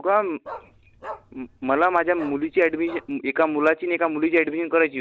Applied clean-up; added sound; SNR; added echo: none; Bark; 18 dB; none.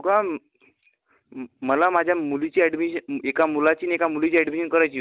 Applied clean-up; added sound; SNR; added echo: none; none; none; none.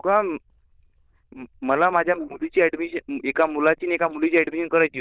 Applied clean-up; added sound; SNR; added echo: neural diffusion model UNIVERSE++.